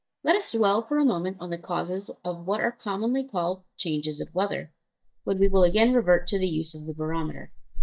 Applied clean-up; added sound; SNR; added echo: neural mask model DeepFilterNet 3.